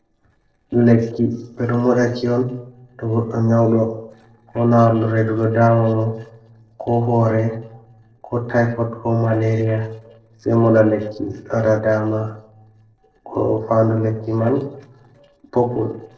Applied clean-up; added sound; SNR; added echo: neural separator model SepFormer DNS4.